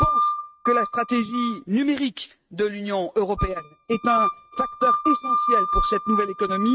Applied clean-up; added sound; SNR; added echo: neural mask model RNNoise.